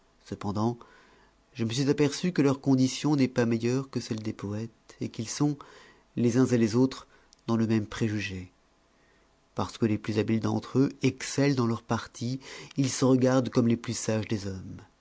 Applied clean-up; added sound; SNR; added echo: none; none; none; none.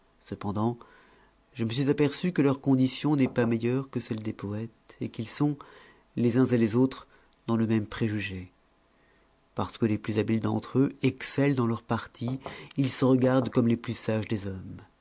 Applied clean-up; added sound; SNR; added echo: none; Knock / Wood; 17 dB; none.